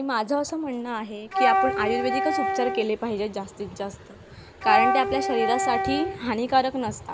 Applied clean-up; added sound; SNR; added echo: none; Wind instrument, woodwind instrument; -1 dB; none.